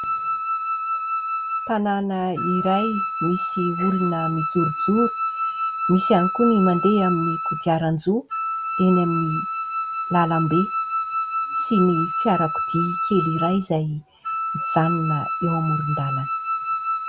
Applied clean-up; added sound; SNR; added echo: none; Wind instrument, woodwind instrument; 3 dB; none.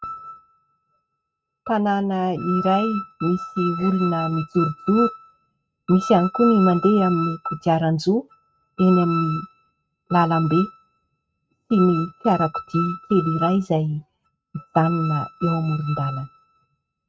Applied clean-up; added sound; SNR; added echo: neural mask model RNNoise.